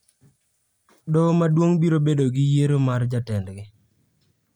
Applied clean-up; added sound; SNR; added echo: none; none; none; none.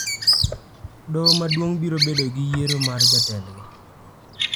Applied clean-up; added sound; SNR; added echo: none; Bird vocalization, bird call, bird song; -2 dB; none.